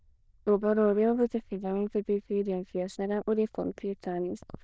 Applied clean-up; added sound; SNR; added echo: neural diffusion model UNIVERSE++.